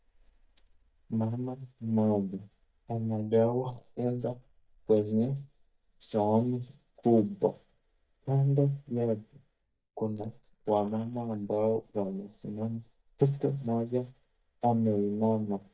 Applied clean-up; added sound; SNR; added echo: neural mask model DeepFilterNet 3.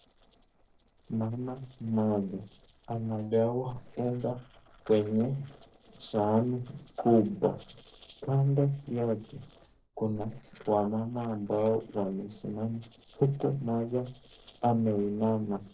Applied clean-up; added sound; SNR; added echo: neural separator model SepFormer DNS4.